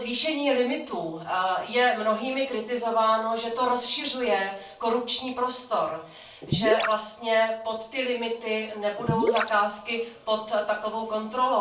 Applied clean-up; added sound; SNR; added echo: none; Gurgling / Liquid; 2 dB; reverberation time 0.3 s.